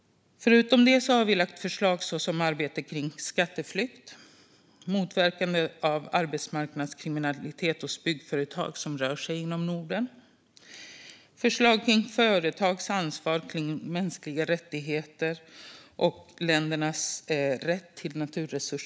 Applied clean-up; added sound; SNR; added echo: none; none; none; none.